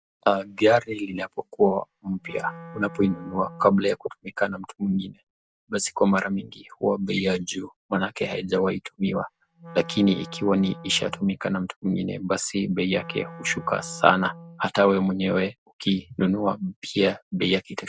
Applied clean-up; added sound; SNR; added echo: none; Wind instrument, woodwind instrument; 18 dB; none.